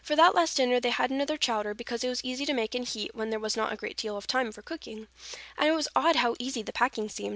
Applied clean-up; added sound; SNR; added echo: none; none; none; none.